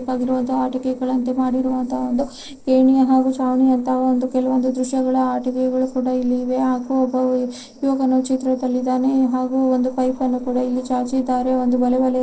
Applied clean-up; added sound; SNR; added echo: neural separator model SepFormer DNS4.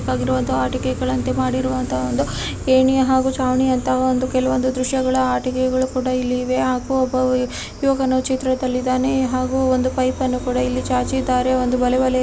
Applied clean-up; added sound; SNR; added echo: none; none; none; none.